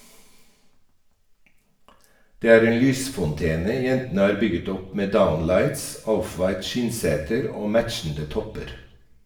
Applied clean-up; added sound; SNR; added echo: none; none; none; reverberation time 0.7 s.